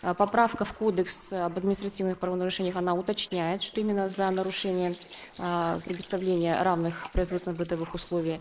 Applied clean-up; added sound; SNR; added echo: neural mask model Resemble Enhance denoiser.